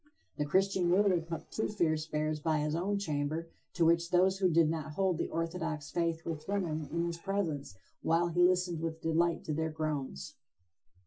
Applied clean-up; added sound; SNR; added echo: neural separator model SepFormer DNS4.